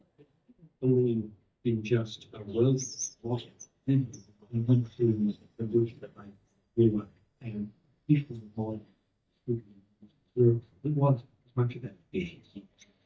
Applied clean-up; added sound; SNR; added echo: neural mask model DeepFilterNet 3.